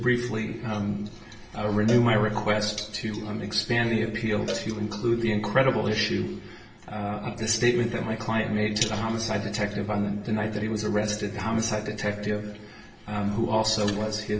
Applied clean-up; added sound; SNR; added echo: none; Cowbell; 15 dB; reverberation time 0.8 s.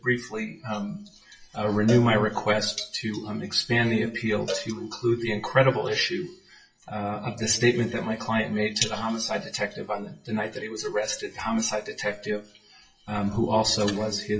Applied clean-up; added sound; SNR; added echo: classical method WPE with log-MMSE.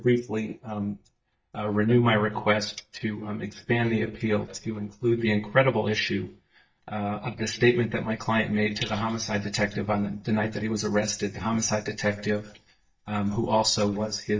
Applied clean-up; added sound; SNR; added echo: neural mask model DeepFilterNet 3.